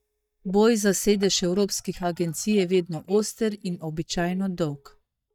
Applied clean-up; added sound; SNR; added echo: neural mask model DeepFilterNet 3.